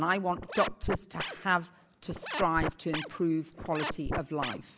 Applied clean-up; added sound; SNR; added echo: none; Scratching (performance technique); 4 dB; none.